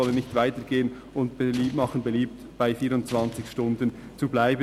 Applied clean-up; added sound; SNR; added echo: none; Explosion; 19 dB; none.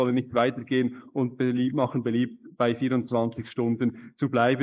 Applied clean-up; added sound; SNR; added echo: neural mask model Resemble Enhance denoiser.